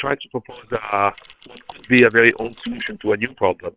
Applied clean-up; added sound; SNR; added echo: neural separator model SepFormer WHAM!.